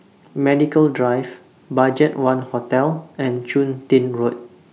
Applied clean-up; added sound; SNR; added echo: none; none; none; none.